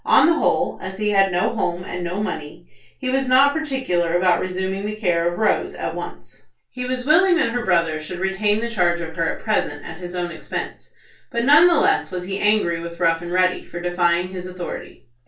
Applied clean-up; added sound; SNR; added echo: none; none; none; reverberation time 0.2 s.